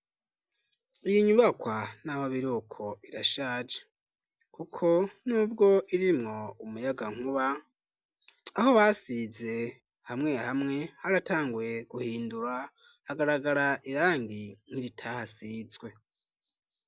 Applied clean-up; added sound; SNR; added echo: none; none; none; none.